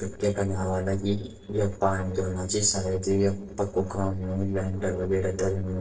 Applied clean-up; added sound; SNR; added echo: neural separator model SepFormer DNS4.